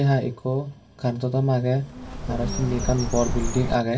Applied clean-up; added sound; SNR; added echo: none; Bird; 3 dB; reverberation time 0.1 s.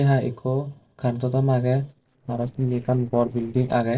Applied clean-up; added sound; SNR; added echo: neural separator model SepFormer DNS4.